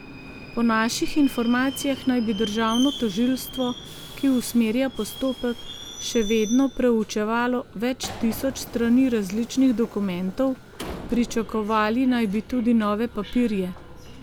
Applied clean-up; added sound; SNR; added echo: none; Subway, metro, underground; 15 dB; none.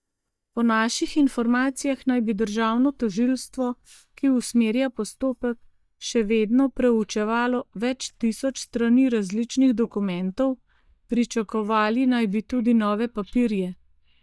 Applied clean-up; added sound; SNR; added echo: neural mask model DeepFilterNet 3.